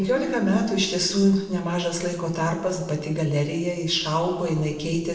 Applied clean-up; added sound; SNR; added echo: neural separator model SepFormer DNS4.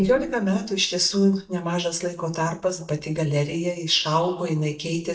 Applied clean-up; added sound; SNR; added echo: neural mask model DeepFilterNet 3.